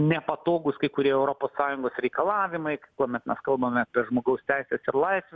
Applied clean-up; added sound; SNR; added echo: none; none; none; none.